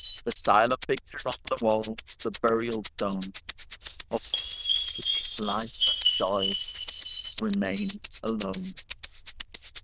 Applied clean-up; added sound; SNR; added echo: neural diffusion model UNIVERSE++.